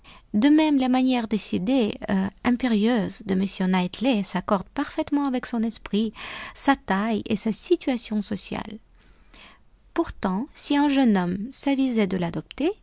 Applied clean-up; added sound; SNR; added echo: none; none; none; none.